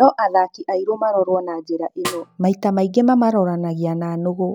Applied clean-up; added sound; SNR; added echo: none; Snare drum; 15 dB; none.